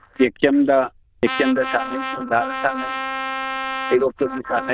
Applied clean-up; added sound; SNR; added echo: neural diffusion model UNIVERSE++.